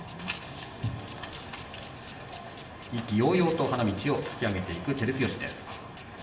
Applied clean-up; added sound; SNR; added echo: none; Tools; 17 dB; reverberation time 1.3 s.